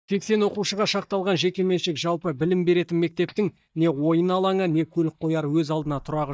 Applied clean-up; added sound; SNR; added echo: neural mask model DeepFilterNet 3.